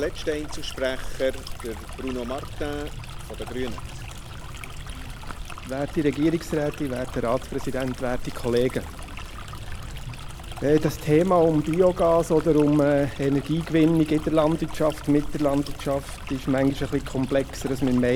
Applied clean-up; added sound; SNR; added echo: none; Stream; 9 dB; none.